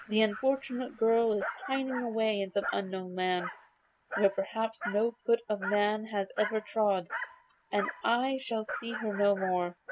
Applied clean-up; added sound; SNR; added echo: none; Dog; 11 dB; none.